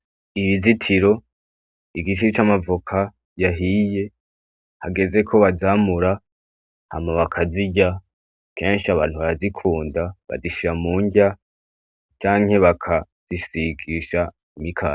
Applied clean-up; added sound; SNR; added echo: none; none; none; none.